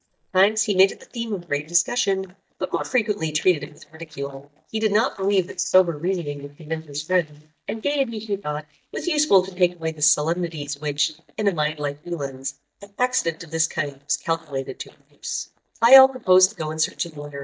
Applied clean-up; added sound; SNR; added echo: neural mask model DeepFilterNet 3.